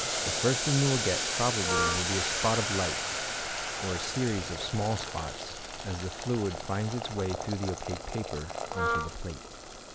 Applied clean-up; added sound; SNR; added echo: none; Wind instrument, woodwind instrument + Boiling; 0 dB; none.